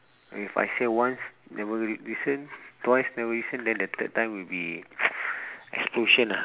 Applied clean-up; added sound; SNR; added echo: none; none; none; none.